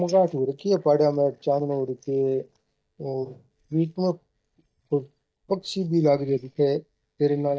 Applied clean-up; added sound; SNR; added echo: neural mask model DeepFilterNet 3.